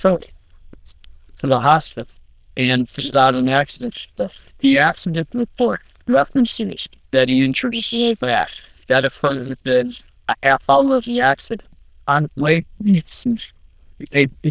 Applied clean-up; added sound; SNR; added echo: neural diffusion model UNIVERSE++.